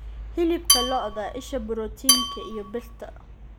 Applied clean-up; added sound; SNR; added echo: none; Dishes, pots, and pans / Glass / Bell; -4 dB; none.